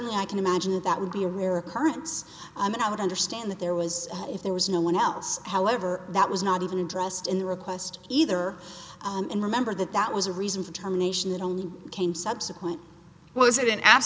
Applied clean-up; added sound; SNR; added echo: none; none; none; none.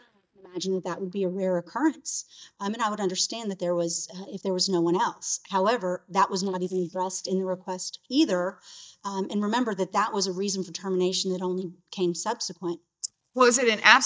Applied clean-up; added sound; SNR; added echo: neural mask model DeepFilterNet 3.